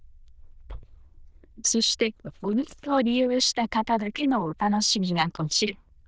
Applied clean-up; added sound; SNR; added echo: neural diffusion model UNIVERSE++.